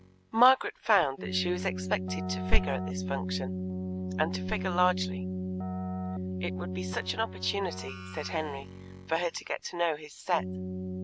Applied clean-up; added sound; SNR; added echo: none; Keyboard (musical); 5 dB; none.